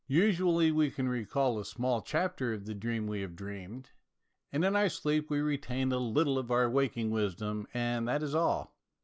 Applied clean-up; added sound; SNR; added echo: none; none; none; none.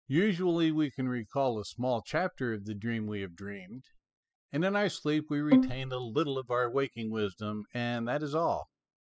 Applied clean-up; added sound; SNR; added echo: classical method spectral subtraction.